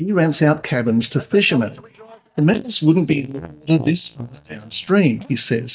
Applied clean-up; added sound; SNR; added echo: neural mask model DeepFilterNet 3.